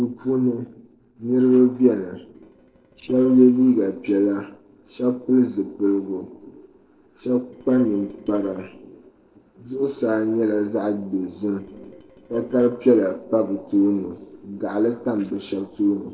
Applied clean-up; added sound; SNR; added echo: neural separator model SepFormer DNS4.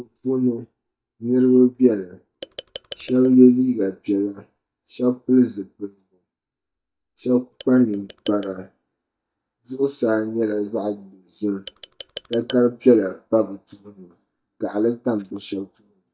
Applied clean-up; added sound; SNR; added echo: neural mask model DeepFilterNet 3.